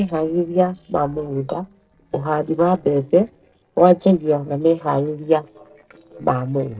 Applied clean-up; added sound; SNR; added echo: neural separator model SepFormer DNS4.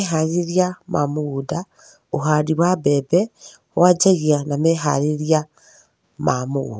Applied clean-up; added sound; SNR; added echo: none; none; none; none.